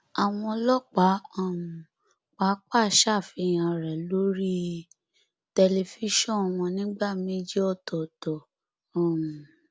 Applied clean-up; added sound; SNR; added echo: none; none; none; none.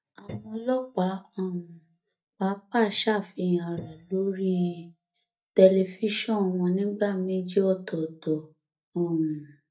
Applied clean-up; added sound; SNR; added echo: neural mask model DeepFilterNet 3.